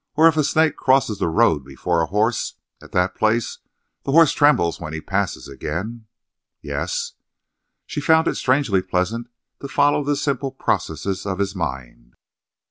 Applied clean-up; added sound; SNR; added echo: none; none; none; none.